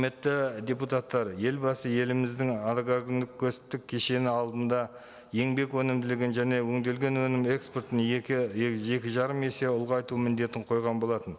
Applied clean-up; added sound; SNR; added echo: none; none; none; none.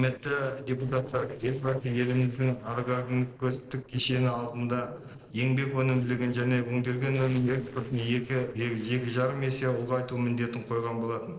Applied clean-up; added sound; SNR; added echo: neural separator model SepFormer DNS4.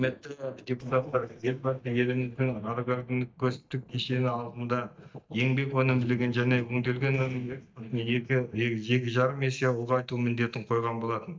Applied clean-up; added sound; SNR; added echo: neural mask model DeepFilterNet 3.